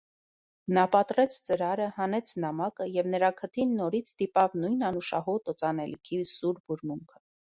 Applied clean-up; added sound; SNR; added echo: none; none; none; none.